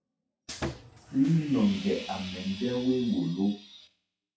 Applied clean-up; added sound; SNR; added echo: classical method WPE with log-MMSE.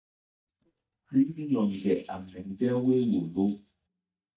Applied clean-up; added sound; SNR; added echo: neural mask model DeepFilterNet 3.